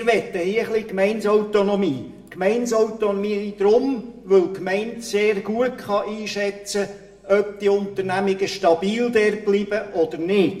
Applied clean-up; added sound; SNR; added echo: none; none; none; reverberation time 0.6 s.